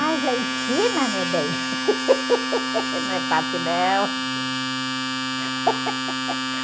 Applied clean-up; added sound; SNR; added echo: none; Domestic sounds, home sounds; 0 dB; none.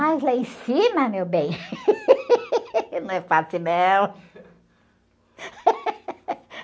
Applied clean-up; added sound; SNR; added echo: none; none; none; none.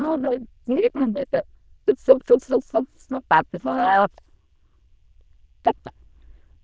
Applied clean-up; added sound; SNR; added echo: neural diffusion model UNIVERSE++.